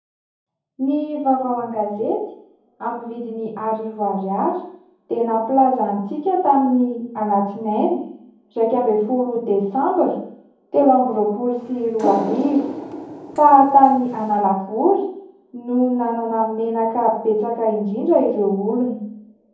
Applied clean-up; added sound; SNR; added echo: none; Water; 10 dB; reverberation time 0.7 s.